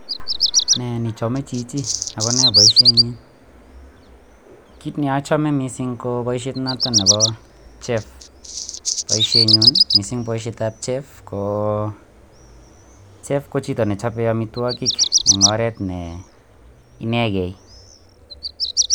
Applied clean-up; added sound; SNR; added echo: none; Bird vocalization, bird call, bird song; -3 dB; none.